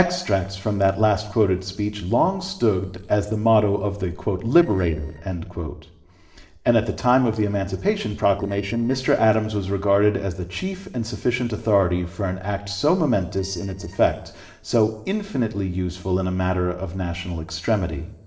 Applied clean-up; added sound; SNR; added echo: neural separator model SepFormer DNS4.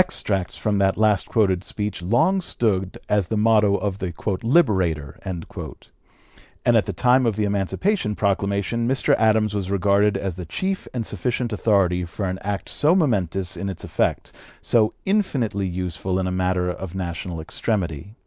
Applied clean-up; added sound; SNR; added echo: none; none; none; none.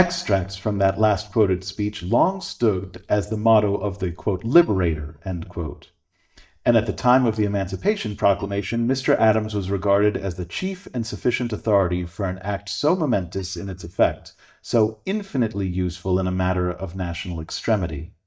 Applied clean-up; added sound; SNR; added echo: neural mask model DeepFilterNet 3.